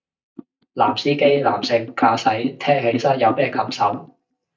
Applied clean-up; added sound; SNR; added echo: neural mask model DeepFilterNet 3.